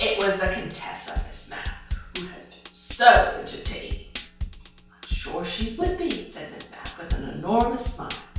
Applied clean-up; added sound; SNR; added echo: none; Drum kit; 8 dB; reverberation time 0.5 s.